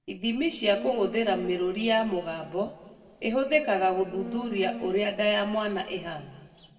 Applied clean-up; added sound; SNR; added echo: none; Insect; 14 dB; reverberation time 1.4 s.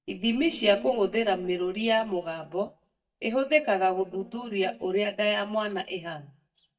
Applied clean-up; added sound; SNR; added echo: neural mask model DeepFilterNet 3.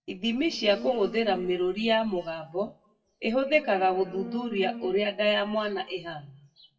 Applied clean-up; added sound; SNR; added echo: classical method WPE with log-MMSE.